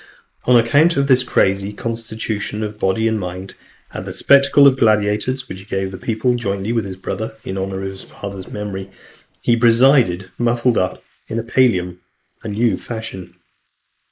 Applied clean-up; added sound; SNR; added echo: neural mask model Resemble Enhance denoiser.